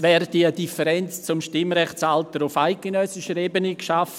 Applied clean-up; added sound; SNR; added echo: none; none; none; none.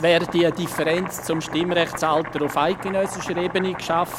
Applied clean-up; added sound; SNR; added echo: none; Domestic sounds, home sounds; 11 dB; none.